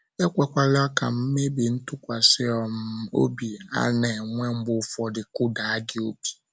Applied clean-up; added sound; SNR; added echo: none; none; none; none.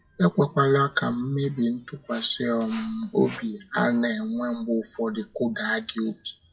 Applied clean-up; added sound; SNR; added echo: classical method WPE with log-MMSE.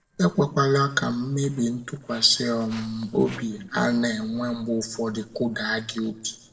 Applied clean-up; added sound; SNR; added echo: neural separator model SepFormer DNS4.